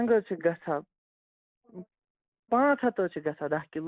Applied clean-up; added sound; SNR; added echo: neural mask model Resemble Enhance denoiser.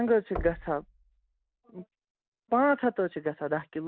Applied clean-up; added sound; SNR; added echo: none; Knock; 14 dB; none.